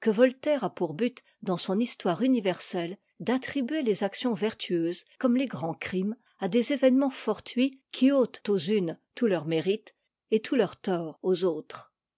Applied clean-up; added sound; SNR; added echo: none; none; none; none.